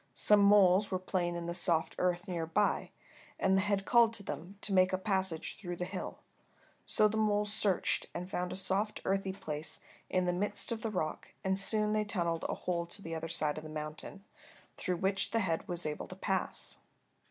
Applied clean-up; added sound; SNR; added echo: none; none; none; none.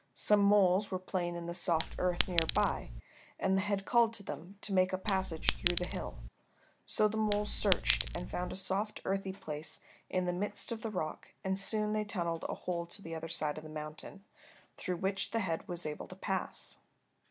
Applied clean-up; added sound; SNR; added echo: none; Chink, clink; -3 dB; none.